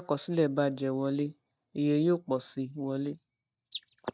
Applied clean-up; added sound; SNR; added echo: neural mask model DeepFilterNet 3.